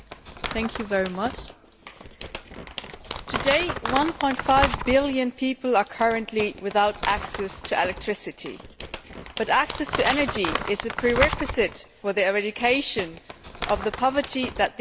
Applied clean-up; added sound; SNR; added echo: none; Crumpling, crinkling; 8 dB; none.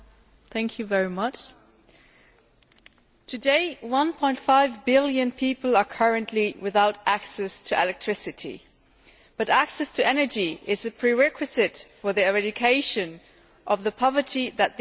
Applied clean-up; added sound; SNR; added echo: none; none; none; none.